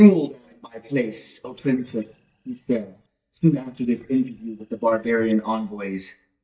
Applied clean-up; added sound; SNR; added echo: neural mask model DeepFilterNet 3.